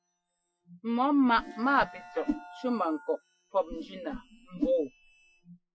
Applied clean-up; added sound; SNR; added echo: classical method Wiener filter.